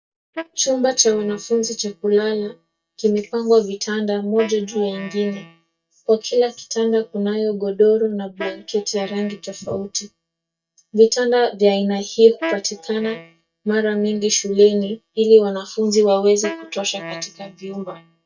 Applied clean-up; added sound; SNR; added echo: neural mask model DeepFilterNet 3.